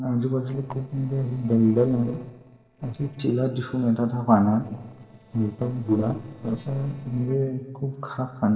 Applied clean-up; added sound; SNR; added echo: neural separator model SepFormer DNS4.